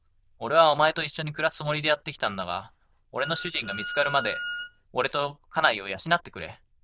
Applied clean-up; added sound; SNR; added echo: neural diffusion model UNIVERSE++.